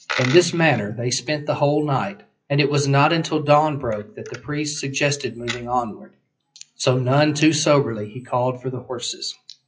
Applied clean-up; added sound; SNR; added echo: classical method WPE with log-MMSE.